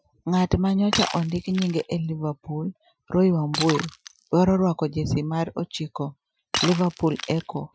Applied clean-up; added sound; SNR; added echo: classical method Wiener filter.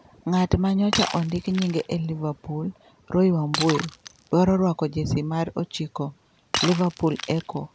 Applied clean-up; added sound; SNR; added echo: none; Shatter; 11 dB; none.